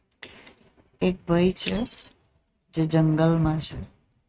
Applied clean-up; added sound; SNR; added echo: neural mask model RNNoise.